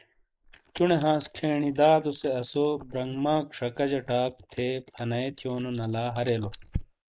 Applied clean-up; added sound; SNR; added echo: neural mask model Resemble Enhance denoiser.